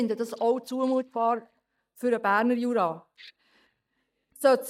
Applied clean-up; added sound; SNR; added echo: neural mask model DeepFilterNet 3.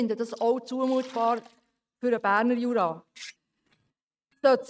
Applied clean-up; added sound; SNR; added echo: neural mask model RNNoise.